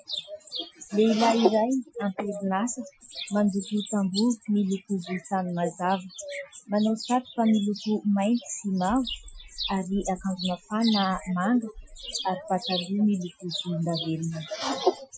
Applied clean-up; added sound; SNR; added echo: classical method Wiener filter.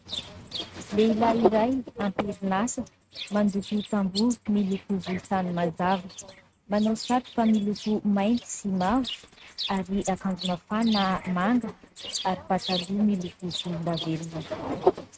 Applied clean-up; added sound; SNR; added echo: neural mask model RNNoise.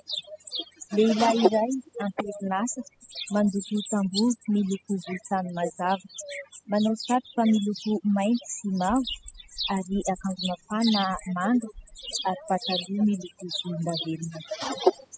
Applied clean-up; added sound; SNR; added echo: classical method spectral subtraction.